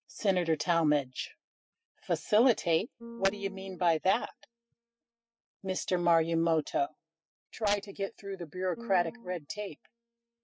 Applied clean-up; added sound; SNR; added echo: classical method spectral subtraction.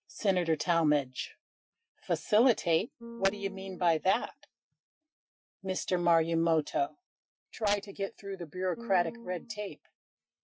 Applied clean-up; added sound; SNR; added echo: classical method Wiener filter.